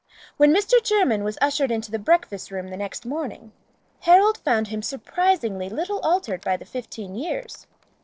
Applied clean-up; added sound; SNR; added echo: neural separator model SepFormer DNS4.